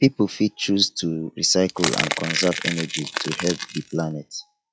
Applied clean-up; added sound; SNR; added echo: classical method log-MMSE.